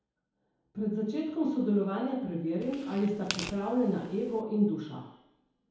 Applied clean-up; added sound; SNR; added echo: none; Tearing; 11 dB; reverberation time 2.0 s.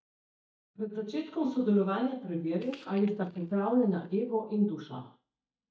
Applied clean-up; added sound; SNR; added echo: neural mask model DeepFilterNet 3.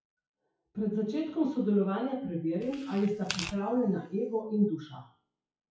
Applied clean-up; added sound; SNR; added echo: classical method WPE with log-MMSE.